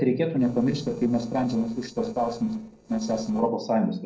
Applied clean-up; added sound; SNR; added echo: neural separator model SepFormer DNS4.